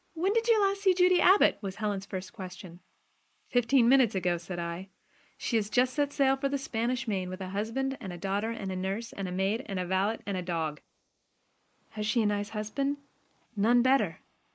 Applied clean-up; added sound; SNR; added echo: neural mask model Resemble Enhance denoiser.